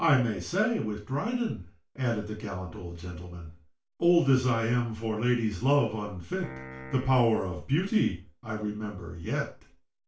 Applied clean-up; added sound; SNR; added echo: none; Piano; 14 dB; reverberation time 0.3 s.